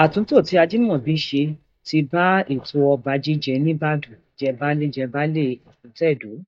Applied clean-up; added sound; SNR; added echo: neural mask model DeepFilterNet 3.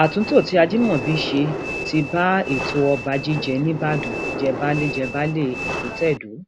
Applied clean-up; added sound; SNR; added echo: none; Train; 7 dB; none.